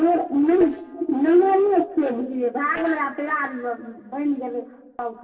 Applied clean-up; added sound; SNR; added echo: neural separator model SepFormer DNS4.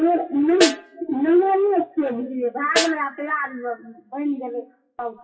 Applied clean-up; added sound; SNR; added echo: classical method WPE with log-MMSE.